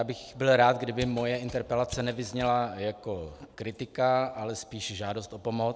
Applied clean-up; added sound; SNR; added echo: none; Mechanisms; 16 dB; none.